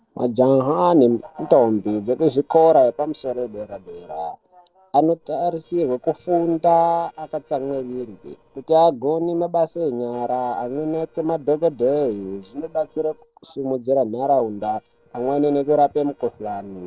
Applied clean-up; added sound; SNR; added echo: neural separator model SepFormer DNS4.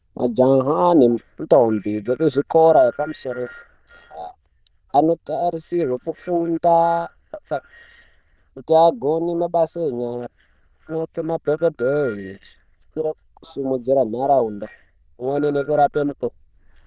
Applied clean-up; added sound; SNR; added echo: neural diffusion model UNIVERSE++.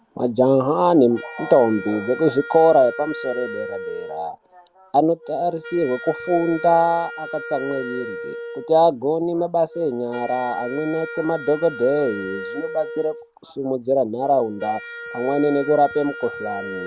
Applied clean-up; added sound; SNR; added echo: none; Wind instrument, woodwind instrument; 13 dB; none.